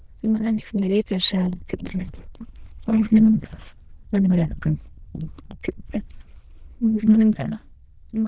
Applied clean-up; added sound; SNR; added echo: neural diffusion model UNIVERSE++.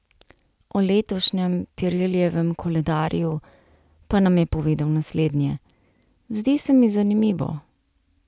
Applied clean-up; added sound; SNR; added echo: none; none; none; none.